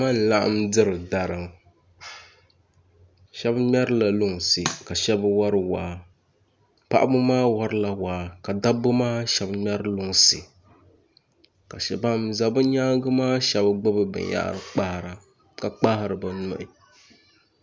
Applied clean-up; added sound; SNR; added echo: none; none; none; none.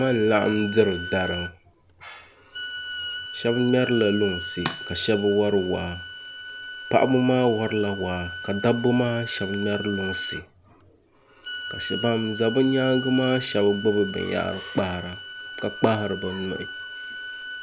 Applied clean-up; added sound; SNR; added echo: none; Bowed string instrument; 11 dB; none.